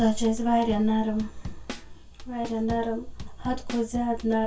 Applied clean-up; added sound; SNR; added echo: none; Drum kit; 16 dB; reverberation time 0.1 s.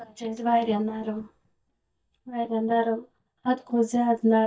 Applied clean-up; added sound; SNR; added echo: neural mask model DeepFilterNet 3.